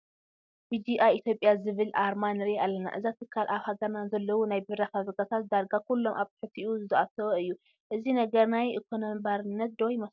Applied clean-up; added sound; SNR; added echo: none; none; none; none.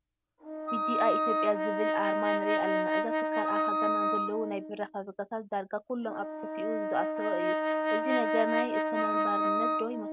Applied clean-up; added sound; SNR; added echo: none; Wind instrument, woodwind instrument + Brass instrument; -5 dB; none.